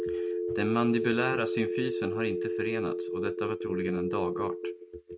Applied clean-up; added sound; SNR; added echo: neural mask model RNNoise.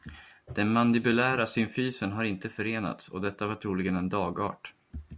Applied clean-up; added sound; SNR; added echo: none; none; none; none.